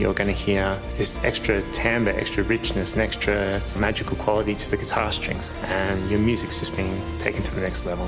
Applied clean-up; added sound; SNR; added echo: none; Electric guitar; 13 dB; none.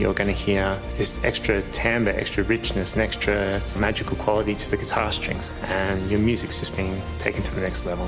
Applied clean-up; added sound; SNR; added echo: none; none; none; none.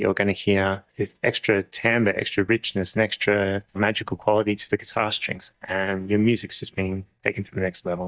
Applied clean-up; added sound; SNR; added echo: neural mask model DeepFilterNet 3.